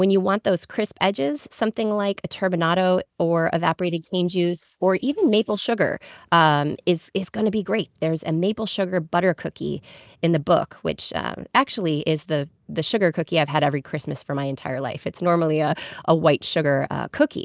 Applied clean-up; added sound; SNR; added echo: neural mask model Resemble Enhance denoiser.